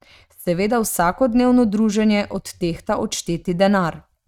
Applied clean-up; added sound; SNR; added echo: neural mask model RNNoise.